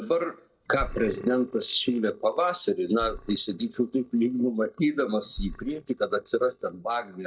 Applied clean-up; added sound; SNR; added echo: neural mask model DeepFilterNet 3.